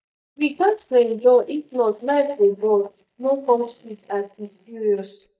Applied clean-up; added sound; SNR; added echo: neural mask model DeepFilterNet 3.